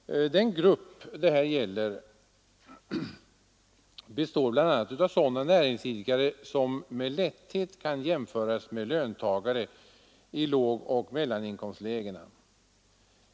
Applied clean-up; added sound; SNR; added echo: none; none; none; none.